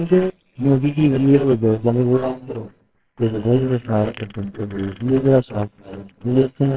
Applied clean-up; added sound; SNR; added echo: neural separator model SepFormer WHAMR!.